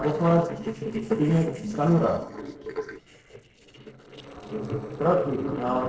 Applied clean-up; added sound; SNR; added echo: neural separator model SepFormer DNS4.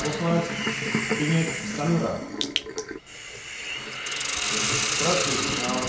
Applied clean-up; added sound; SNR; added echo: none; Hiss; -2 dB; reverberation time 0.6 s.